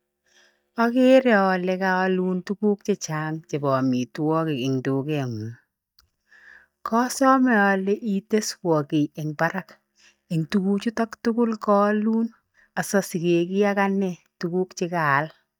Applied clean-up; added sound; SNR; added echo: neural mask model DeepFilterNet 3.